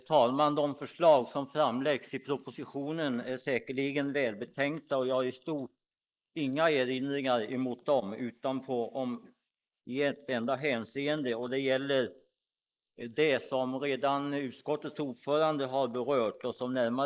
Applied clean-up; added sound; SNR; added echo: neural mask model Resemble Enhance denoiser.